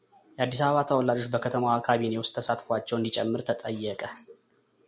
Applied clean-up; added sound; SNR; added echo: none; none; none; none.